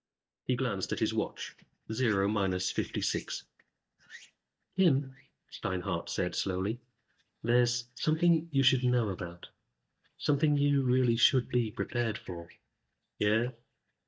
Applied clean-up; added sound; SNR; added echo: neural mask model DeepFilterNet 3.